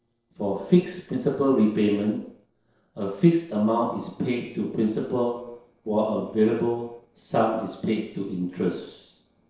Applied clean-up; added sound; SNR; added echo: neural separator model SepFormer DNS4.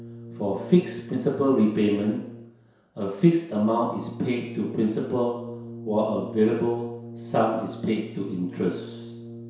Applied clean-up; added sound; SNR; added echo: none; Brass instrument; 13 dB; reverberation time 0.7 s.